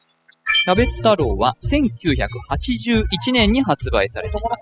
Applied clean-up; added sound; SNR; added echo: classical method spectral subtraction.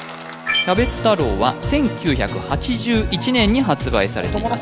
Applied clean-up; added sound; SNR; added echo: none; Guitar; 17 dB; none.